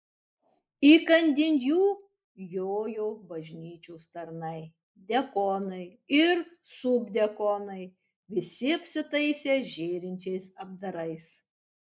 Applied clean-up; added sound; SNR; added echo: neural mask model Resemble Enhance denoiser.